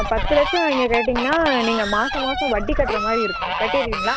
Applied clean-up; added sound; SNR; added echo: none; Fowl; 3 dB; none.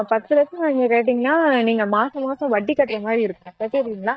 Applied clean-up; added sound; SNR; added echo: neural mask model DeepFilterNet 3.